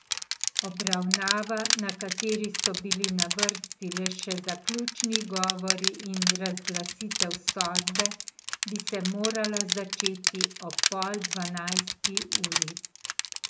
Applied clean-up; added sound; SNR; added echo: none; Crushing; -4 dB; none.